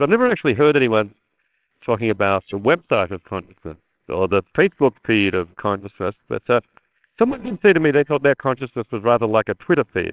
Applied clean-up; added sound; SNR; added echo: neural separator model SepFormer WHAMR!.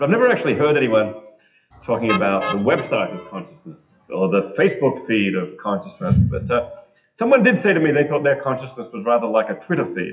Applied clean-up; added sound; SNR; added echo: classical method WPE with log-MMSE.